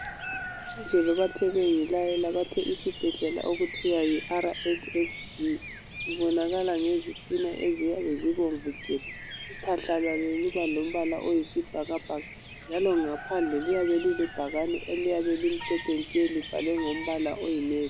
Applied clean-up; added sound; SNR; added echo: none; Wind instrument, woodwind instrument + Bird vocalization, bird call, bird song; 10 dB; none.